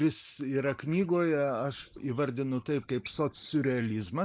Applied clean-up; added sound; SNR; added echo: neural mask model Resemble Enhance denoiser.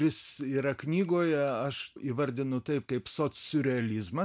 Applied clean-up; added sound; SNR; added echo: none; none; none; none.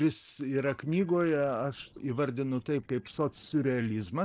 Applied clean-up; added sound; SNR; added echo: neural separator model SepFormer DNS4.